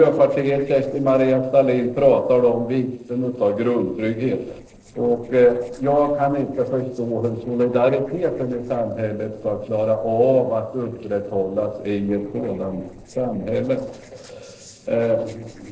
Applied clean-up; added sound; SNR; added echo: neural separator model SepFormer DNS4.